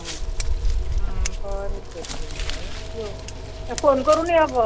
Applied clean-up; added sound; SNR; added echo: none; Scissors; 1 dB; none.